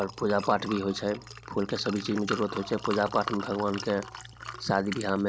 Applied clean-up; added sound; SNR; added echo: none; Liquid; 11 dB; none.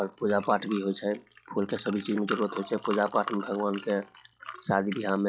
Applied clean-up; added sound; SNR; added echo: classical method log-MMSE.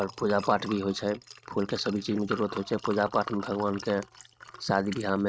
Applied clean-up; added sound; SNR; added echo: neural mask model RNNoise.